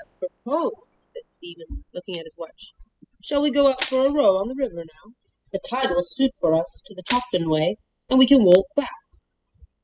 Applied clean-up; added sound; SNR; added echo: classical method spectral subtraction.